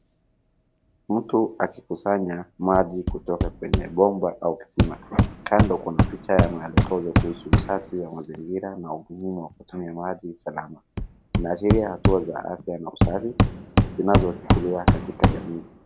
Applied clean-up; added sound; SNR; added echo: none; Hammer; -2 dB; none.